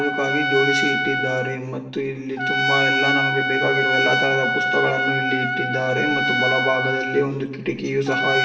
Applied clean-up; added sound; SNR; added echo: none; Trumpet; -1 dB; reverberation time 0.8 s.